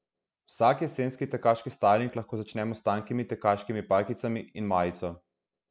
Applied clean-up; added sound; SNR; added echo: none; none; none; none.